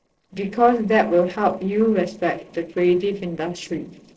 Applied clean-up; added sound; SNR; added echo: neural separator model SepFormer DNS4.